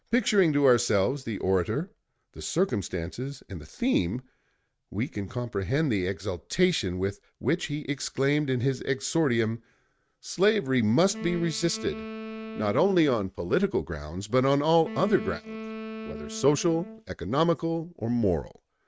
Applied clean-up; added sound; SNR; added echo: neural mask model RNNoise.